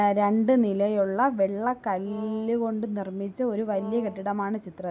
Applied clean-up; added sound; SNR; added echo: none; Brass instrument; 18 dB; none.